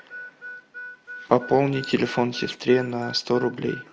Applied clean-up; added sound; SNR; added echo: none; Harmonica; 15 dB; none.